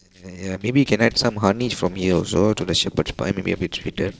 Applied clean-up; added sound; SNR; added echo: neural separator model SepFormer DNS4.